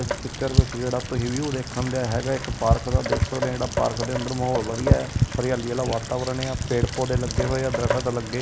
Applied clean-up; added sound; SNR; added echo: none; Rain; 0 dB; none.